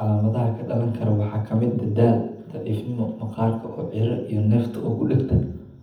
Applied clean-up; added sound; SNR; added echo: none; none; none; reverberation time 0.8 s.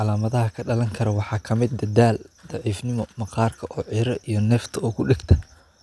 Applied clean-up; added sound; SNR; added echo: none; none; none; none.